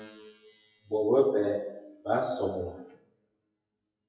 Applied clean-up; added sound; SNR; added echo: classical method WPE with log-MMSE.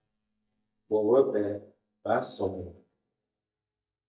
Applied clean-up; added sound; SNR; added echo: neural mask model DeepFilterNet 3.